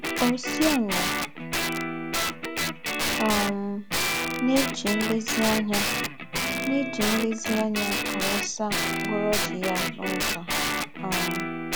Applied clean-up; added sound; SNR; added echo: none; Guitar; -1 dB; none.